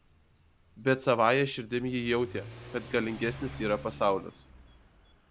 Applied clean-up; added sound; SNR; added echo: none; Accelerating, revving, vroom / Car; 16 dB; none.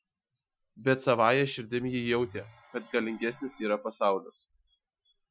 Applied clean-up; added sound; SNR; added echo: classical method Wiener filter.